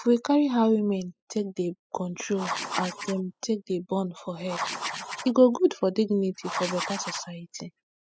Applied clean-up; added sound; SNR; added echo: classical method spectral subtraction.